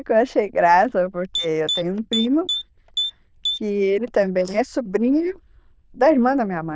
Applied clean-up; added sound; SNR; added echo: neural diffusion model UNIVERSE++.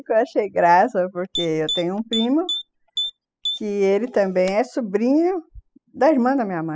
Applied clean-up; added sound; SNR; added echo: classical method spectral subtraction.